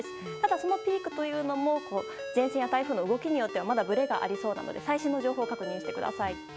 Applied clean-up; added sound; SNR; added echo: none; Ringtone; 11 dB; none.